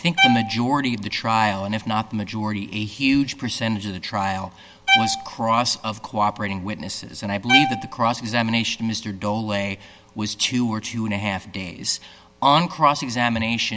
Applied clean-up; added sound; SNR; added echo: none; Bowed string instrument; 3 dB; none.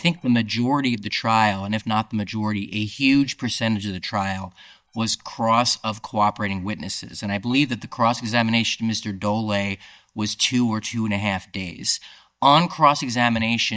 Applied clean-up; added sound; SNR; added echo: neural mask model DeepFilterNet 3.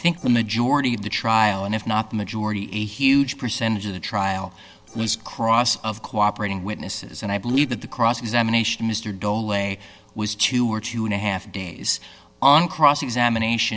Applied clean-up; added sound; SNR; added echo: neural separator model SepFormer DNS4.